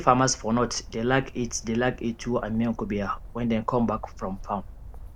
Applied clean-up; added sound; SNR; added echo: none; Bird; 14 dB; none.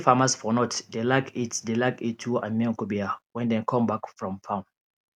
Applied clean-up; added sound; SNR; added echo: none; none; none; none.